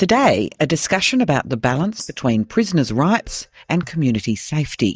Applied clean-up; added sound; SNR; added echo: neural mask model DeepFilterNet 3.